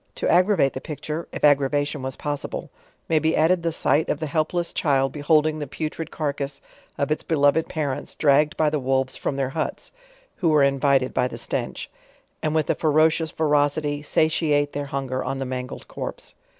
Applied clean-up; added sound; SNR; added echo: none; none; none; none.